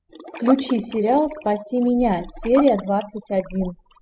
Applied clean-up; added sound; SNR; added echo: classical method spectral subtraction.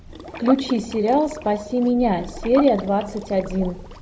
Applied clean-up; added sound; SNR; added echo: none; Liquid; 14 dB; none.